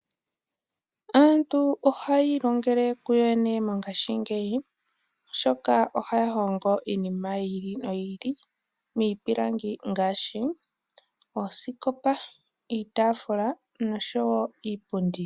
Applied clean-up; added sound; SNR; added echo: none; none; none; none.